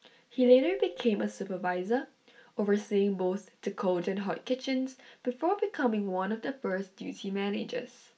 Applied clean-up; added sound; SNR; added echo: none; Marimba, xylophone; 15 dB; reverberation time 0.3 s.